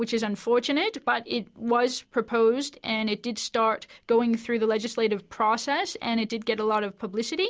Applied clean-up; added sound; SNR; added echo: none; none; none; none.